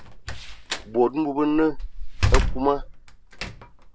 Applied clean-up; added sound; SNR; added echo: none; Slam; 0 dB; none.